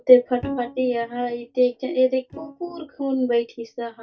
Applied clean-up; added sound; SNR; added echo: neural mask model DeepFilterNet 3.